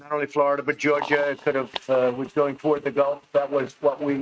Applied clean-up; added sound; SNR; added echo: neural mask model RNNoise.